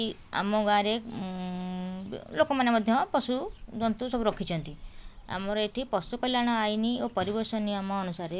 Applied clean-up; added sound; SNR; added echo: none; Cricket / Bird; 19 dB; none.